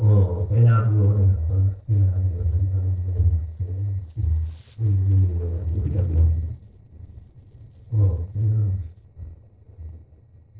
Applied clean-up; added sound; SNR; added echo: neural separator model SepFormer DNS4.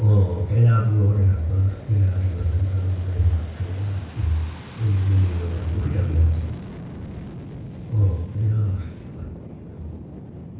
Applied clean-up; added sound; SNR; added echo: none; Fixed-wing aircraft, airplane; 15 dB; reverberation time 0.6 s.